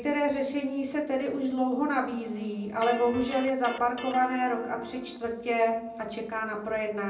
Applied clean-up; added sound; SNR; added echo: none; Electric guitar; 14 dB; reverberation time 0.6 s.